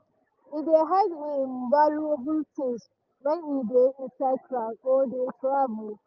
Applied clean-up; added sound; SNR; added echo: none; none; none; none.